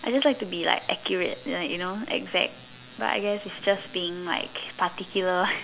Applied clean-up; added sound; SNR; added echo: none; none; none; none.